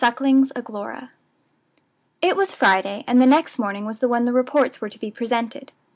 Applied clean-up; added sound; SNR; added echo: none; none; none; none.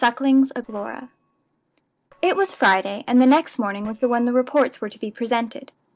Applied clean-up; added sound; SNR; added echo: neural separator model SepFormer DNS4.